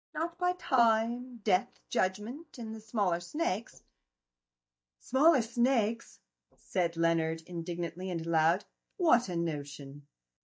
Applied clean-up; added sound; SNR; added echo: neural mask model DeepFilterNet 3.